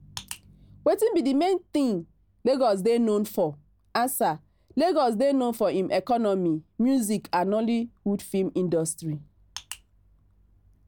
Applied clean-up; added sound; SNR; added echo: none; none; none; none.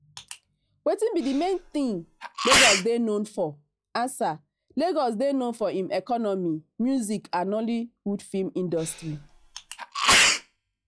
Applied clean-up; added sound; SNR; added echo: classical method log-MMSE.